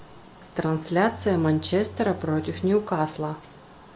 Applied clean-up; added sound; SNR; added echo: none; Bowed string instrument; 16 dB; none.